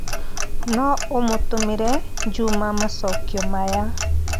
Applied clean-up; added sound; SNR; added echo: none; Clock; -4 dB; none.